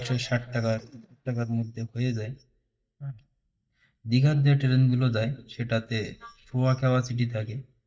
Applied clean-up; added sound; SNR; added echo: neural mask model DeepFilterNet 3.